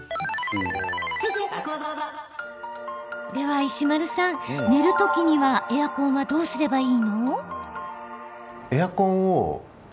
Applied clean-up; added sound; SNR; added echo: none; none; none; none.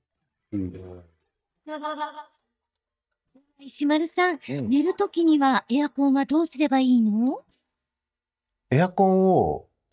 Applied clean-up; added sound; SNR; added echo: neural mask model DeepFilterNet 3.